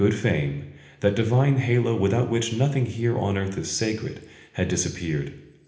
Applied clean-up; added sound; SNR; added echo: none; none; none; reverberation time 1.0 s.